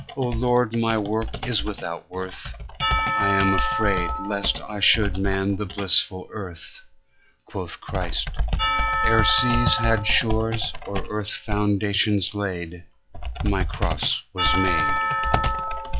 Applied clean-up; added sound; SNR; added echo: classical method log-MMSE.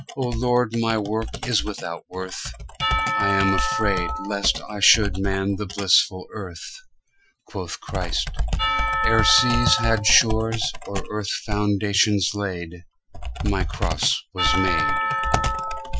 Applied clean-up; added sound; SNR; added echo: classical method Wiener filter.